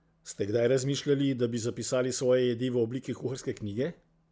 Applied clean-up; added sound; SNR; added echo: none; none; none; none.